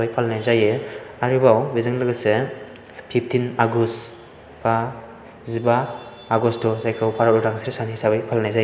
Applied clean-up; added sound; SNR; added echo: none; none; none; none.